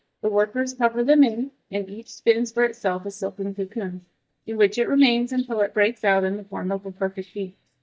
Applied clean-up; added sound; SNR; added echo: neural mask model DeepFilterNet 3.